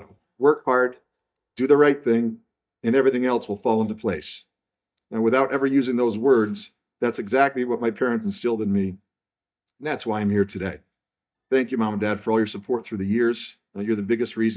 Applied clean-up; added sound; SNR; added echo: neural mask model DeepFilterNet 3.